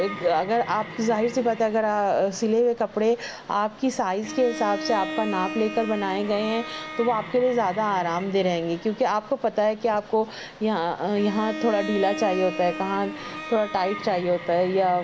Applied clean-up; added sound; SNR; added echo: none; Bowed string instrument; 12 dB; none.